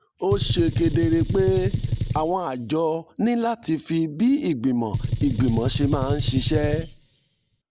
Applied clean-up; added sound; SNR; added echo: none; Gunshot, gunfire; 2 dB; none.